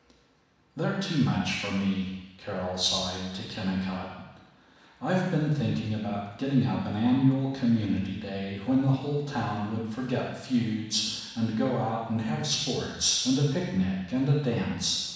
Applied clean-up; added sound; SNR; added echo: none; none; none; reverberation time 1.1 s.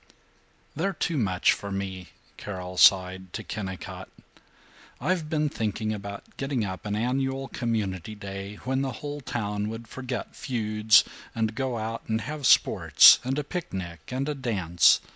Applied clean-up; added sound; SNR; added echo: none; none; none; none.